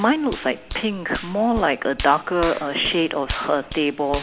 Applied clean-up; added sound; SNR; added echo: none; Hands; 13 dB; none.